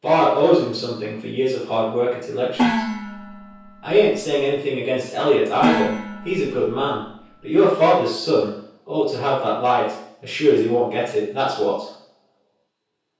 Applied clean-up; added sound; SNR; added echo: none; Gong; 5 dB; reverberation time 0.6 s.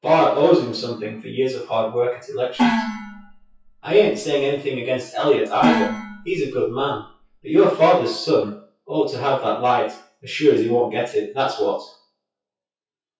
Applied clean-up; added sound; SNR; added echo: classical method WPE with log-MMSE.